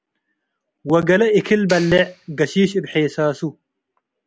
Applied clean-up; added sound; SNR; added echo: none; Clapping; 19 dB; none.